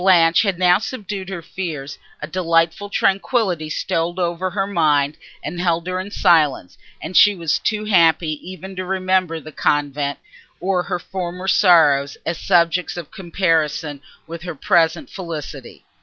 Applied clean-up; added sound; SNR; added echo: none; none; none; none.